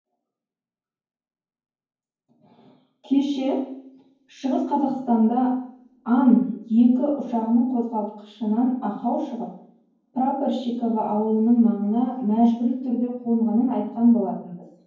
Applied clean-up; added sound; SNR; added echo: none; none; none; reverberation time 0.9 s.